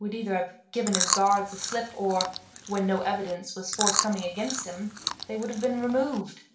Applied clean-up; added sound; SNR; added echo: none; Chewing, mastication; 4 dB; reverberation time 0.5 s.